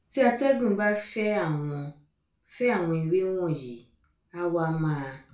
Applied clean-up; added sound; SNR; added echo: none; none; none; reverberation time 0.3 s.